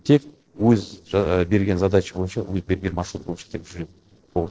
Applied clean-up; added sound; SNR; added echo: neural separator model SepFormer DNS4.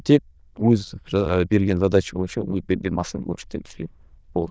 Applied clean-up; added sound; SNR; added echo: neural diffusion model UNIVERSE++.